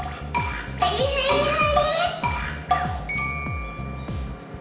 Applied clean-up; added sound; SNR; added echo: none; Bass guitar; 7 dB; reverberation time 0.8 s.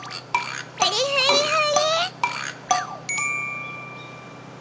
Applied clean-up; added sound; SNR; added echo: none; none; none; none.